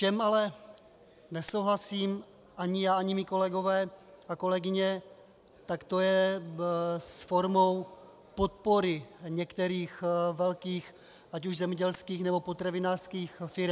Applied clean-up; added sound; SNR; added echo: none; none; none; none.